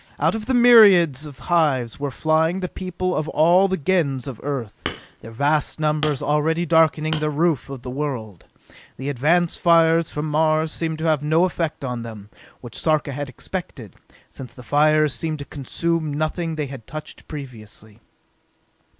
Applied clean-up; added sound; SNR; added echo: none; Hammer; 14 dB; none.